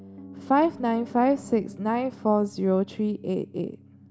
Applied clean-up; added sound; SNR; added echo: none; Piano; 18 dB; none.